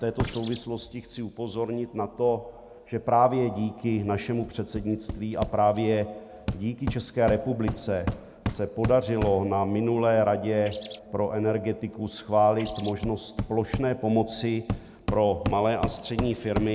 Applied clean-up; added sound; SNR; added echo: none; Hammer + Bird; 9 dB; none.